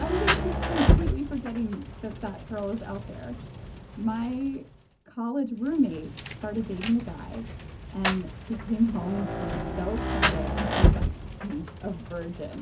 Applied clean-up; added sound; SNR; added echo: none; Rain; -2 dB; reverberation time 0.4 s.